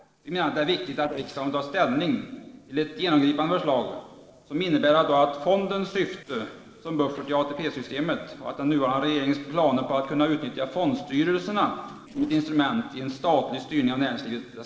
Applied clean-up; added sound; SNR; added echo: neural separator model SepFormer DNS4.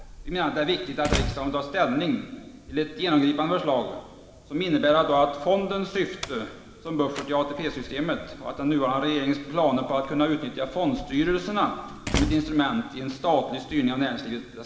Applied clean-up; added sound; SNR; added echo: none; Slam; 12 dB; reverberation time 1.7 s.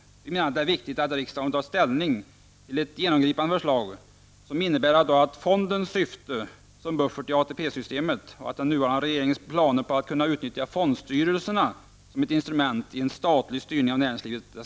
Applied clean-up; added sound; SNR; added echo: none; none; none; none.